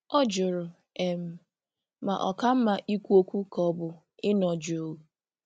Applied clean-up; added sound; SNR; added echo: none; none; none; none.